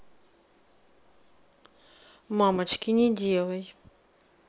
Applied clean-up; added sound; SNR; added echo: none; none; none; none.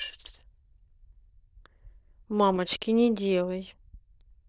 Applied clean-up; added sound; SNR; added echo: neural diffusion model UNIVERSE++.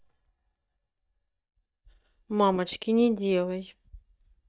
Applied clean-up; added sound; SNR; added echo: neural mask model DeepFilterNet 3.